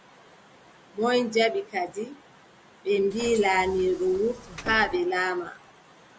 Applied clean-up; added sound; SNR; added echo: none; Bus; 15 dB; none.